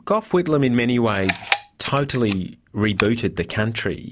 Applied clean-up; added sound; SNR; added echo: none; Camera; 9 dB; none.